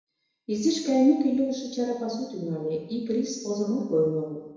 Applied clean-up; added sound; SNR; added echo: none; none; none; reverberation time 1.0 s.